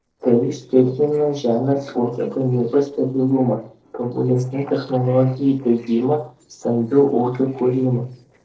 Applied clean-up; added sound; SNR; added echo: neural separator model SepFormer DNS4.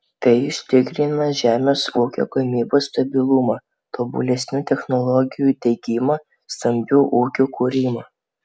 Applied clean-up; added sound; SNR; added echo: none; none; none; none.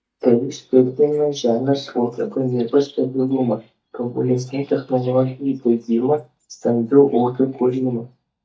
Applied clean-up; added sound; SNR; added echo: neural mask model DeepFilterNet 3.